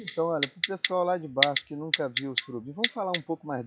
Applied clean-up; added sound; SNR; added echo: classical method log-MMSE.